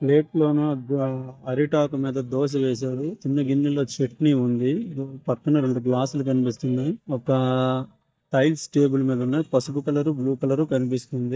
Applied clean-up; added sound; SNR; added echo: neural mask model DeepFilterNet 3.